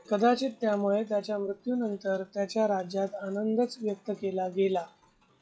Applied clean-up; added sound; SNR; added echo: classical method log-MMSE.